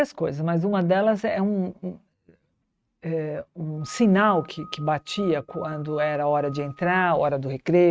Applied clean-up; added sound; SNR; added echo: neural mask model RNNoise.